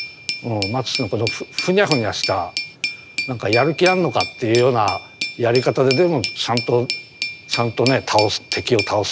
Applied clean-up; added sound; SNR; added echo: none; Glass; 8 dB; none.